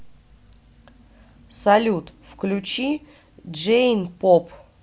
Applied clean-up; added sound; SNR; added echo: none; none; none; none.